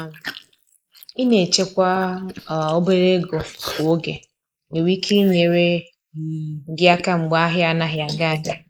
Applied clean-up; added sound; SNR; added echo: neural mask model Resemble Enhance denoiser.